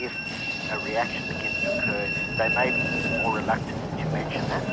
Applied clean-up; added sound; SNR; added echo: none; Train; -4 dB; none.